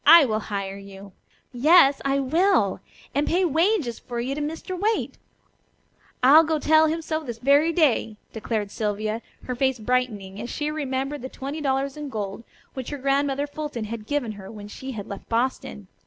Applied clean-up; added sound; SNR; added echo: none; none; none; none.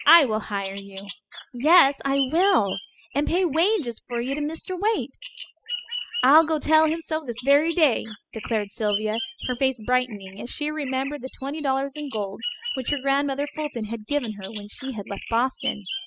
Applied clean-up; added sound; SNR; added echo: classical method spectral subtraction.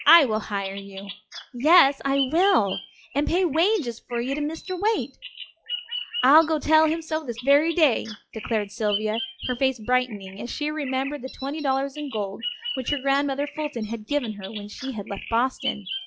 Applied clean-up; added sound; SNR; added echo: classical method log-MMSE.